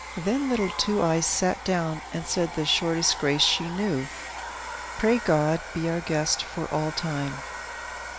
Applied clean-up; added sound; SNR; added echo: none; Domestic sounds, home sounds; 11 dB; none.